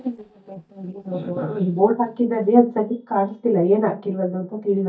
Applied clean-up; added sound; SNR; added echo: neural mask model DeepFilterNet 3.